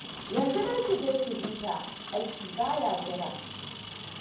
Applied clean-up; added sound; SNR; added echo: none; Engine; 8 dB; reverberation time 0.9 s.